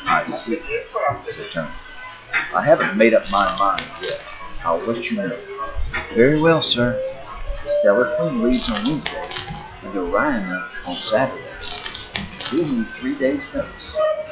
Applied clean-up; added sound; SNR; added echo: classical method log-MMSE.